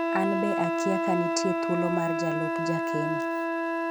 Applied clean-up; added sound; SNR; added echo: none; Wind instrument, woodwind instrument; -3 dB; none.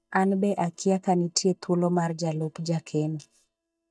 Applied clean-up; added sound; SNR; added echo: neural mask model DeepFilterNet 3.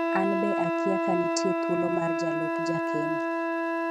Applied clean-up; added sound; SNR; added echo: neural mask model RNNoise.